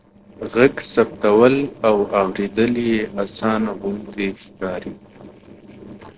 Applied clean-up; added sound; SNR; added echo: neural separator model SepFormer DNS4.